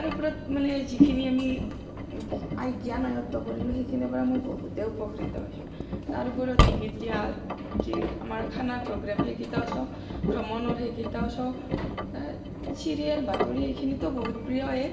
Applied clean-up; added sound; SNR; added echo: none; Engine; -1 dB; reverberation time 1.0 s.